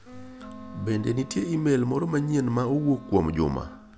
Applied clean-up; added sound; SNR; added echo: none; Wind instrument, woodwind instrument + Wind instrument, woodwind instrument; 17 dB; none.